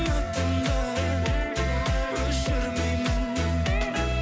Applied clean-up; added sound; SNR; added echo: none; Wind instrument, woodwind instrument; 9 dB; none.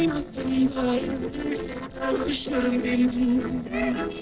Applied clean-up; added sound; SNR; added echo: neural separator model SepFormer DNS4.